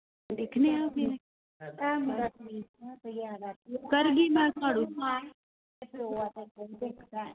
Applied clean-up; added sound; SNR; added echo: none; none; none; none.